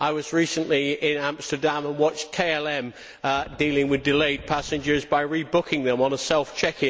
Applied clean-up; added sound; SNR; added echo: none; Wind; 19 dB; none.